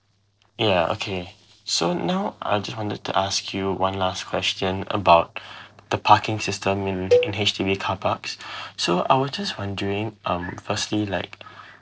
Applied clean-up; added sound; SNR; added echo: neural separator model SepFormer DNS4.